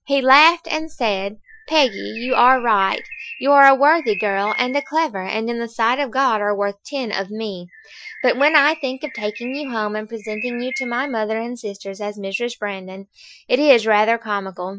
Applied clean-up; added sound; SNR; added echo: classical method Wiener filter.